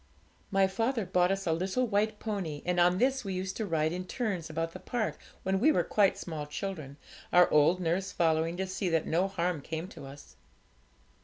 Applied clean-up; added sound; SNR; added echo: none; none; none; none.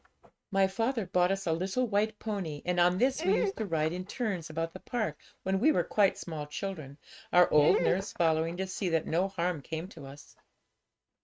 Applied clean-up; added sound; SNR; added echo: neural mask model RNNoise.